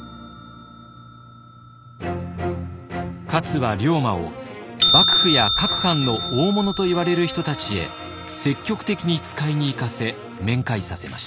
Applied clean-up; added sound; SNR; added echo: none; Bell; 2 dB; none.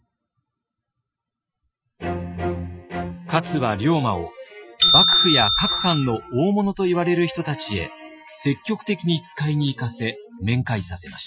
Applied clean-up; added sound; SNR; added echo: classical method Wiener filter.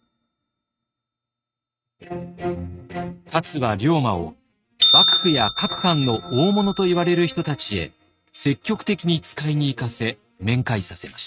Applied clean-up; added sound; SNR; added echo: neural mask model RNNoise.